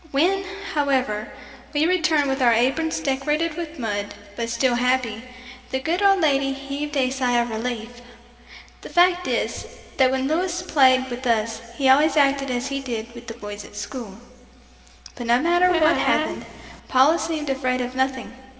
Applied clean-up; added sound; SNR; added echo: none; Squeak; 3 dB; reverberation time 1.9 s.